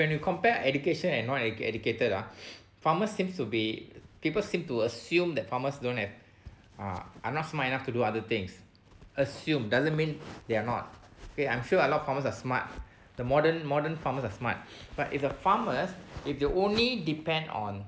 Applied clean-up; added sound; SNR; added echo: none; none; none; none.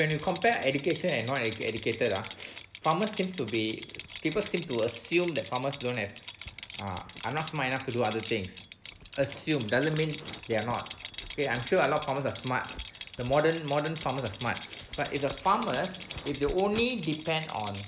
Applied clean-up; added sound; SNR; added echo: none; Rattle; 12 dB; none.